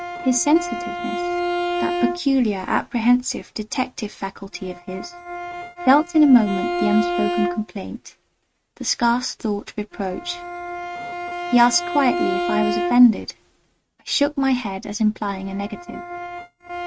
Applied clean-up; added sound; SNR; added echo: neural mask model RNNoise.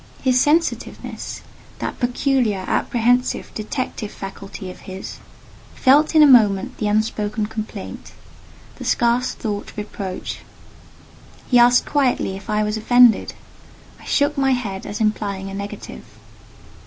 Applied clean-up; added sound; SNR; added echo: none; none; none; none.